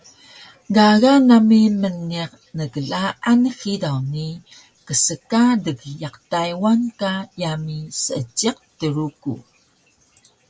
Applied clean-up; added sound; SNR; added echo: none; none; none; none.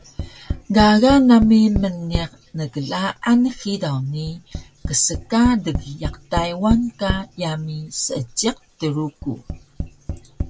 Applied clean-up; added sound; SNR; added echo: none; Tap; 10 dB; none.